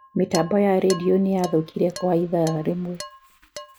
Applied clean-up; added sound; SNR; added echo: none; Dishes, pots, and pans; 17 dB; none.